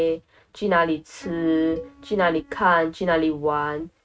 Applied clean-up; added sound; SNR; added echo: neural mask model RNNoise.